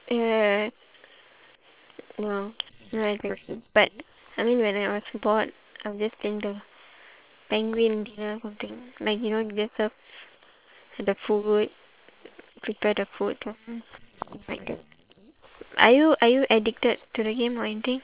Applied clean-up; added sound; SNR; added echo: neural separator model SepFormer WHAM!.